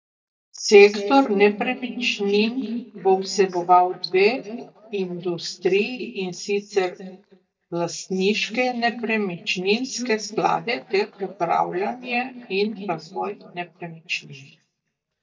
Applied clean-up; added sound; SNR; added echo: neural mask model DeepFilterNet 3.